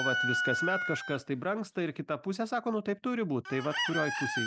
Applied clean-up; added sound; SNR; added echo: none; Chicken, rooster; 2 dB; none.